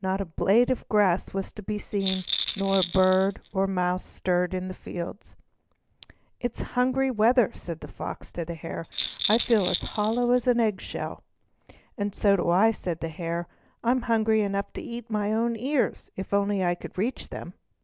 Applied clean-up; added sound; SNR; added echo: none; Rattle; 4 dB; none.